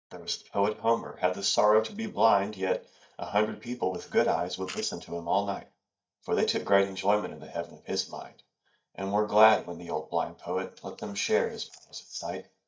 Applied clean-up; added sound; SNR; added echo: neural mask model DeepFilterNet 3.